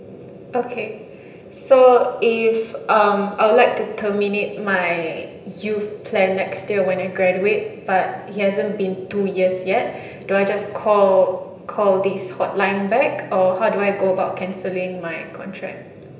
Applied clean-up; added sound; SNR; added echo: none; none; none; reverberation time 0.9 s.